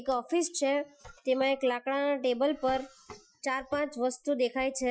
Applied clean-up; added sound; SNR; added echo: classical method Wiener filter.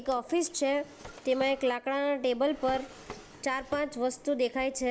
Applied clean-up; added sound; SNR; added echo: none; Drawer open or close; 20 dB; none.